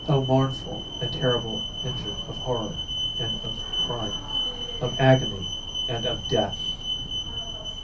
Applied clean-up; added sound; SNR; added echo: none; Alarm; 3 dB; reverberation time 0.3 s.